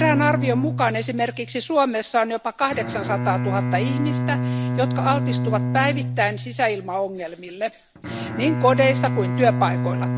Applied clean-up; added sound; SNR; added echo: none; Bowed string instrument; 2 dB; none.